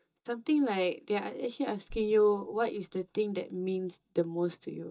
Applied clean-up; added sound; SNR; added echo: neural mask model DeepFilterNet 3.